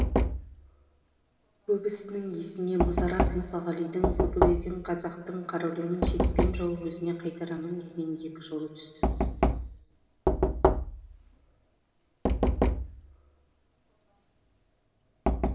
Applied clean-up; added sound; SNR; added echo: none; Knock; -4 dB; reverberation time 2.6 s.